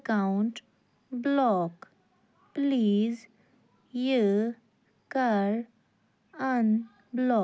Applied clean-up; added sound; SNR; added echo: none; none; none; none.